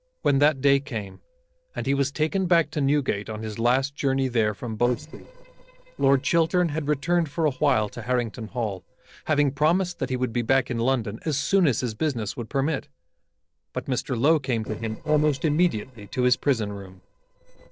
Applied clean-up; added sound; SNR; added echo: neural separator model SepFormer DNS4.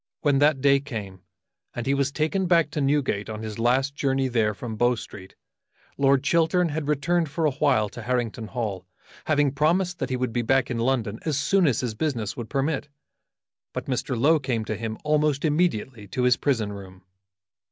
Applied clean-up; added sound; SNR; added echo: none; none; none; none.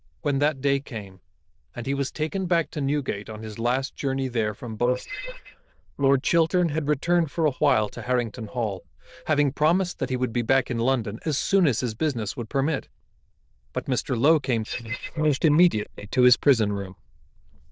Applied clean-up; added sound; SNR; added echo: neural diffusion model UNIVERSE++.